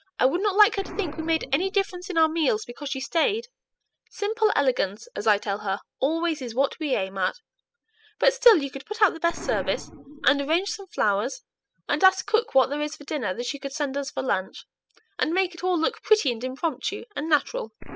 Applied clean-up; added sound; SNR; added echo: classical method spectral subtraction.